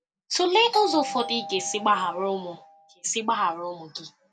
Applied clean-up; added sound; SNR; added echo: none; Doorbell; 10 dB; none.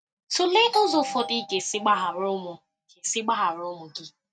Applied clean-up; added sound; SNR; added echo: neural mask model RNNoise.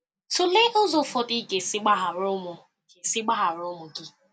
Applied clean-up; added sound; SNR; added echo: none; none; none; none.